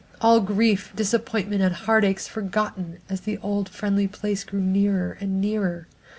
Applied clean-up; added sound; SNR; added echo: none; none; none; none.